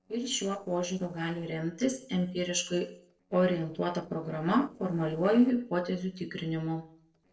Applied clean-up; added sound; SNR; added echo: neural separator model SepFormer DNS4.